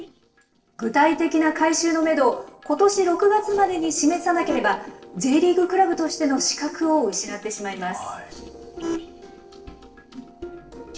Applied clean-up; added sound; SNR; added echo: neural separator model SepFormer DNS4.